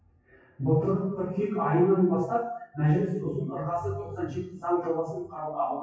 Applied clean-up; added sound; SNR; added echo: classical method WPE with log-MMSE.